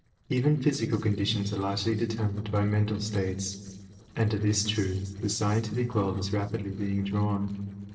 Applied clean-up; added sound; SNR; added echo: neural separator model SepFormer DNS4.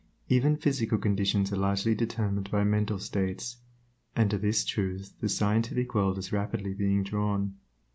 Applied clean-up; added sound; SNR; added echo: none; none; none; none.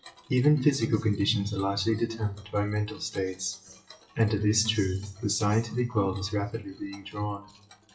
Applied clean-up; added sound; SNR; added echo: classical method WPE with log-MMSE.